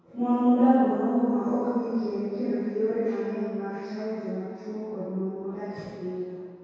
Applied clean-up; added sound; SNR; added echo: none; none; none; reverberation time 1.9 s.